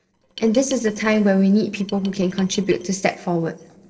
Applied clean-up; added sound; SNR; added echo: neural separator model SepFormer DNS4.